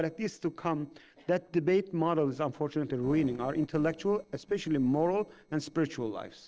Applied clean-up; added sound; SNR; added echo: neural separator model SepFormer DNS4.